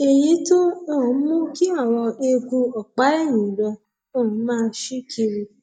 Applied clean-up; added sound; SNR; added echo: neural mask model DeepFilterNet 3.